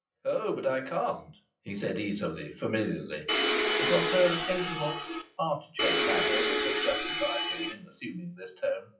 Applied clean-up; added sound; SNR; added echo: classical method WPE with log-MMSE.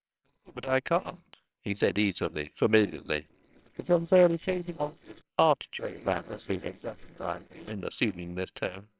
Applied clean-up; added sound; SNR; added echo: neural separator model SepFormer WHAMR!.